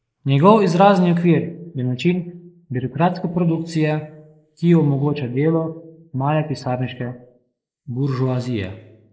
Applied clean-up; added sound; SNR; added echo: neural mask model Resemble Enhance denoiser.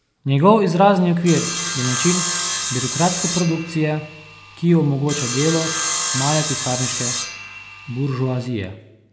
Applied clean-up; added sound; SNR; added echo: none; Sawing; 5 dB; none.